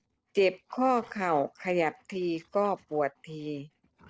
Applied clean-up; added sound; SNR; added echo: neural separator model SepFormer DNS4.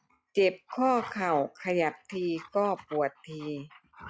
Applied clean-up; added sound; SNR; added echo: classical method log-MMSE.